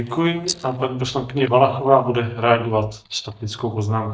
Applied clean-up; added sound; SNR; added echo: neural mask model DeepFilterNet 3.